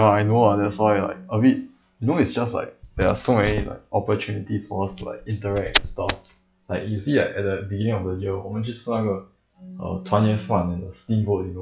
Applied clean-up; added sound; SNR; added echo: classical method log-MMSE.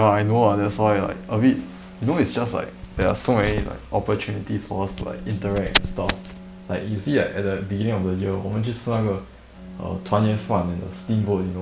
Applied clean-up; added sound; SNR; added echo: none; Bowed string instrument; 17 dB; none.